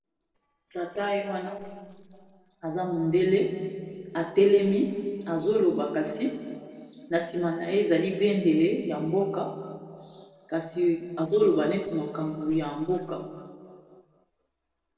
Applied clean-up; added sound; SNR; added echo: neural separator model SepFormer DNS4.